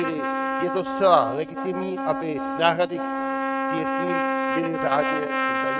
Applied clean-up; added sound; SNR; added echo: neural mask model RNNoise.